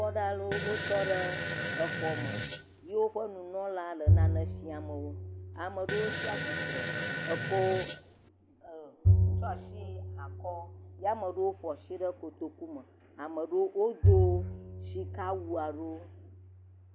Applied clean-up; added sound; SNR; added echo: none; Bowed string instrument + Fart; -3 dB; none.